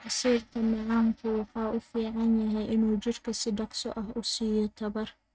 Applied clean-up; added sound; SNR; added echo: neural mask model RNNoise.